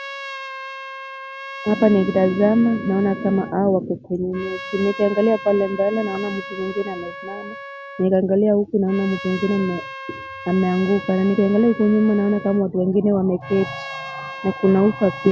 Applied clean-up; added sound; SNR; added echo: none; Trumpet; 14 dB; none.